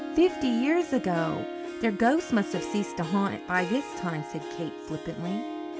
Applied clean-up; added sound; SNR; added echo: none; Harp; 8 dB; none.